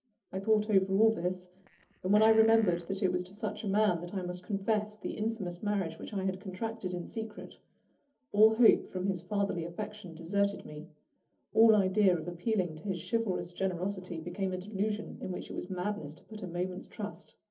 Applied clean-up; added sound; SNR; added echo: neural separator model SepFormer DNS4.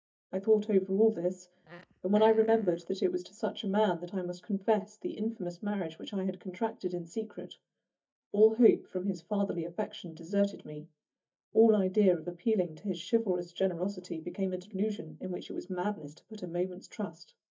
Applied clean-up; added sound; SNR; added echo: neural mask model DeepFilterNet 3.